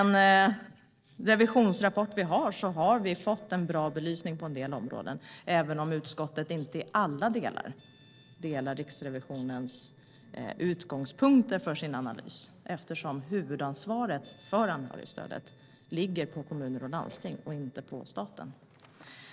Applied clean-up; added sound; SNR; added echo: neural separator model SepFormer DNS4.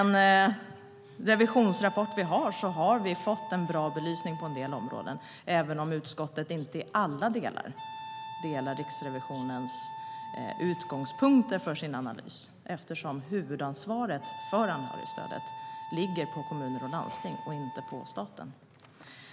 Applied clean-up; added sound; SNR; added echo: none; Wind instrument, woodwind instrument; 12 dB; none.